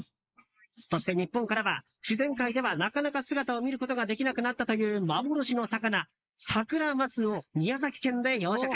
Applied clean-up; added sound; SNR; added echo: neural mask model Resemble Enhance denoiser.